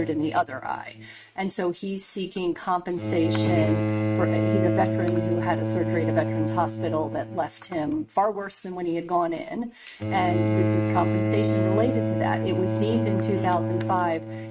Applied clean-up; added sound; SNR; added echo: neural mask model RNNoise.